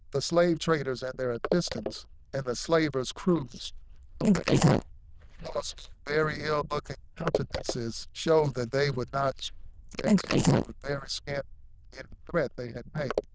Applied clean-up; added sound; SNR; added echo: neural diffusion model UNIVERSE++.